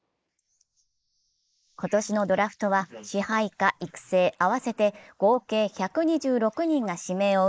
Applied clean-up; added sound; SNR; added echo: neural mask model Resemble Enhance denoiser.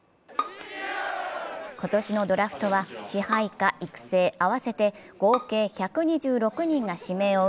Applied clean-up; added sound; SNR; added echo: none; Bowed string instrument; 13 dB; none.